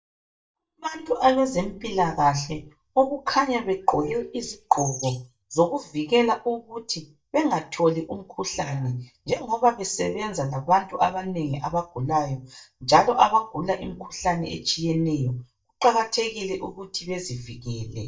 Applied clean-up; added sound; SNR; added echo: neural mask model DeepFilterNet 3.